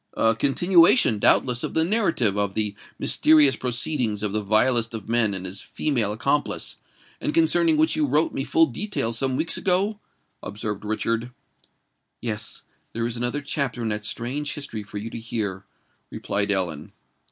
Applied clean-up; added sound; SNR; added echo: none; none; none; none.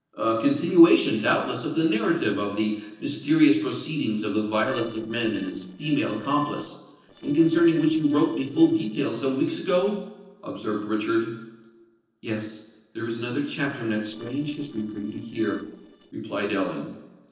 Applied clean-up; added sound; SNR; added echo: neural separator model SepFormer DNS4.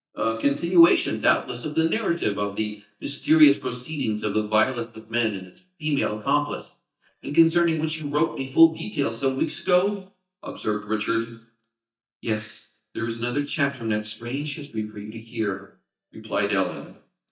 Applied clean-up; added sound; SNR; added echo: neural mask model DeepFilterNet 3.